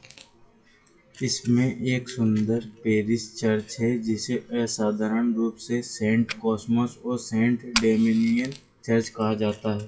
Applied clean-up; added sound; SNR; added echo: classical method WPE with log-MMSE.